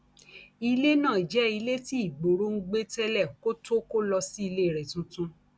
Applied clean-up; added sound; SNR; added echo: none; none; none; none.